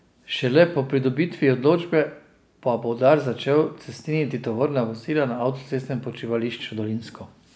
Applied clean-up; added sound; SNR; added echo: none; none; none; none.